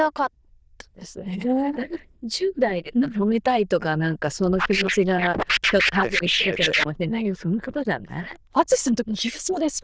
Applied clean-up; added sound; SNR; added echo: neural diffusion model UNIVERSE++.